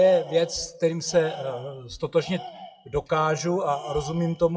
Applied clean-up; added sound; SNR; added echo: classical method WPE with log-MMSE.